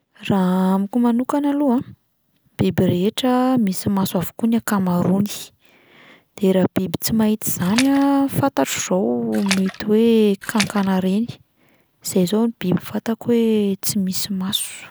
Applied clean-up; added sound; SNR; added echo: none; Splash, splatter; 10 dB; none.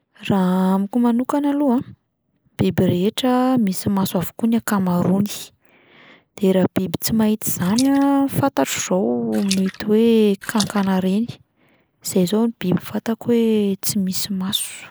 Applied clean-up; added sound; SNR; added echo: neural mask model Resemble Enhance denoiser.